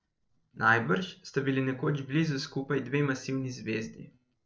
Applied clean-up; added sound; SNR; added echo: neural separator model SepFormer DNS4.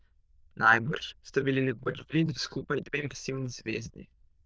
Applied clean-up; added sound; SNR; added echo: neural diffusion model UNIVERSE++.